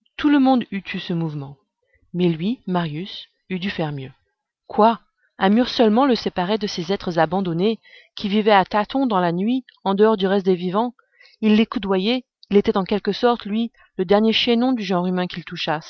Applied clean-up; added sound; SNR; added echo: none; none; none; none.